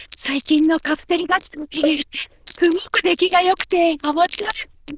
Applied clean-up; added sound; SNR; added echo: neural diffusion model UNIVERSE++.